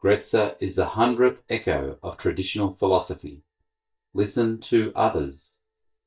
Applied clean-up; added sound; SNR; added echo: neural mask model DeepFilterNet 3.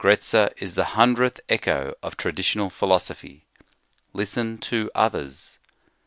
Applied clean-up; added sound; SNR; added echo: none; none; none; none.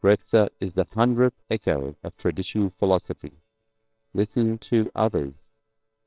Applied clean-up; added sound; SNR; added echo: neural separator model SepFormer WHAMR!.